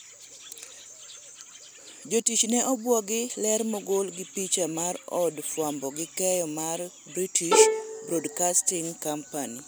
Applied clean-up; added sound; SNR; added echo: none; Bowed string instrument; -5 dB; none.